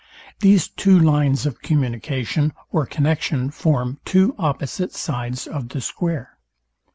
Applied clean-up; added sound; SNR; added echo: none; none; none; none.